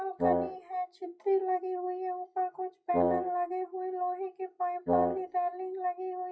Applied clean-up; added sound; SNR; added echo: classical method WPE with log-MMSE.